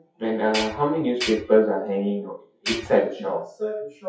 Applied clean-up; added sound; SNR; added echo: classical method WPE with log-MMSE.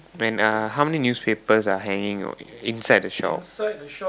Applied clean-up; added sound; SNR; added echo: none; none; none; none.